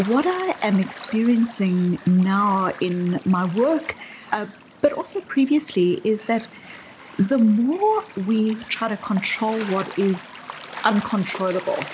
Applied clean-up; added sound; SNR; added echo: none; Gull, seagull / Waves, surf; 17 dB; none.